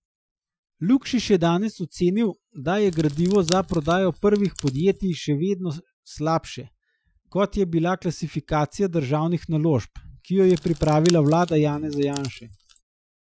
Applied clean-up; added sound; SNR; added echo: classical method Wiener filter.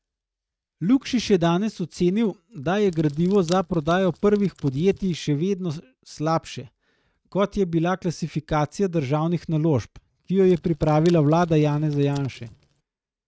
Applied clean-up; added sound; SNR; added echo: neural mask model RNNoise.